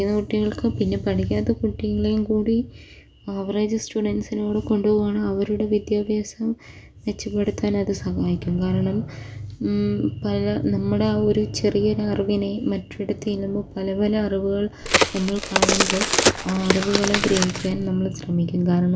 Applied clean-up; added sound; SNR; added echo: none; Crack; 0 dB; none.